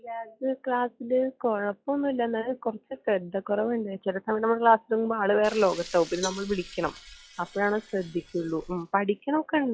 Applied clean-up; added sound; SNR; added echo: classical method log-MMSE.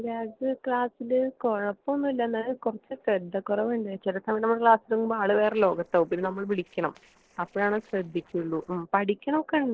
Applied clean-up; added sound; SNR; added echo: neural separator model SepFormer DNS4.